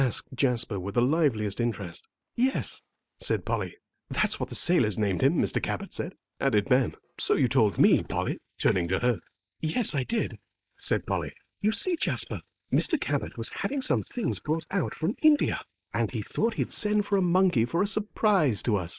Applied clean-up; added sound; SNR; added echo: neural mask model Resemble Enhance denoiser.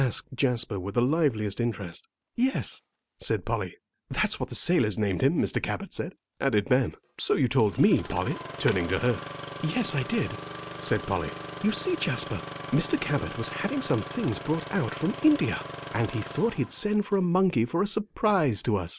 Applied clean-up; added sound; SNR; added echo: none; Engine starting; 14 dB; none.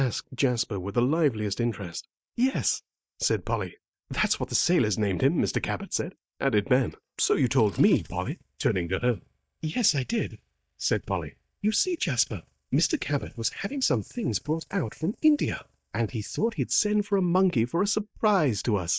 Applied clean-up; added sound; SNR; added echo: neural mask model DeepFilterNet 3.